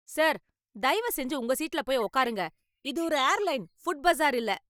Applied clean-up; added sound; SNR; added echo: neural mask model DeepFilterNet 3.